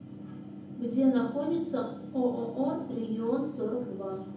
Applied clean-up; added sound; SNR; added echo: none; none; none; reverberation time 0.7 s.